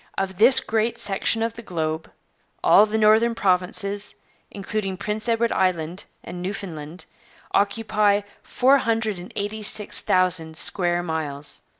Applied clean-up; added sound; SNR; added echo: none; none; none; none.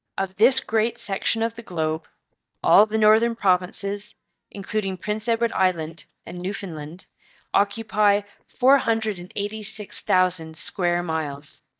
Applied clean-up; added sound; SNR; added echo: neural mask model DeepFilterNet 3.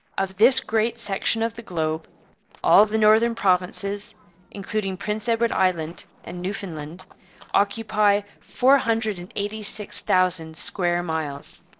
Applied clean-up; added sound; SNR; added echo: neural separator model SepFormer DNS4.